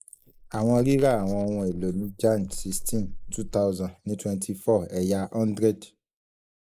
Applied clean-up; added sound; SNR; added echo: neural mask model Resemble Enhance denoiser.